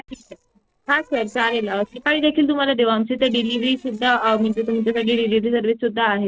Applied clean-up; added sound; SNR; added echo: neural separator model SepFormer DNS4.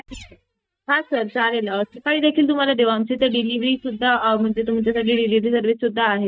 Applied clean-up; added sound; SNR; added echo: neural mask model DeepFilterNet 3.